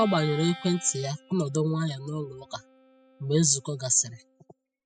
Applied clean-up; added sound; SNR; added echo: classical method spectral subtraction.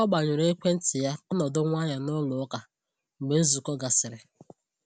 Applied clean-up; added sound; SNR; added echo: none; none; none; none.